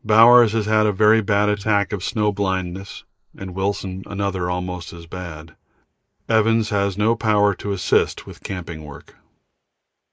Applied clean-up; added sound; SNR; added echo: neural mask model Resemble Enhance denoiser.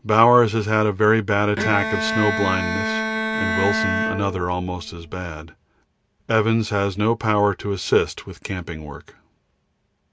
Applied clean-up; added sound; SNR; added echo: none; Bowed string instrument; 3 dB; none.